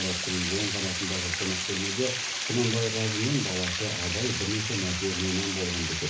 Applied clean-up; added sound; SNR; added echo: none; Water; 0 dB; reverberation time 0.5 s.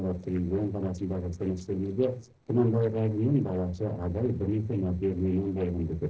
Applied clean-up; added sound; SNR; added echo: neural separator model SepFormer DNS4.